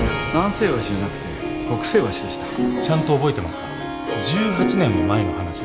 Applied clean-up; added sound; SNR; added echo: none; Harp + Piano; 3 dB; none.